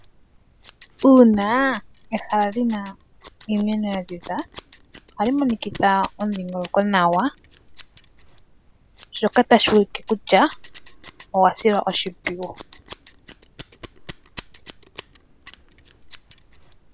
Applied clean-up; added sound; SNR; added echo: none; Scissors; 17 dB; none.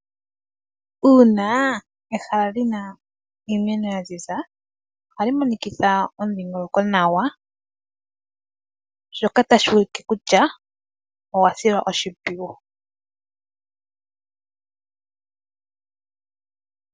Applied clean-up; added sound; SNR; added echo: none; none; none; none.